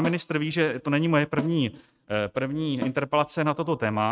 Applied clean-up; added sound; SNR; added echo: neural mask model RNNoise.